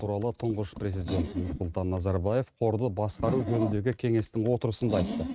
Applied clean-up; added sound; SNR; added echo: neural mask model RNNoise.